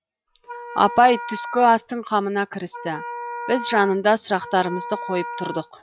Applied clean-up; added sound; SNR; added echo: classical method log-MMSE.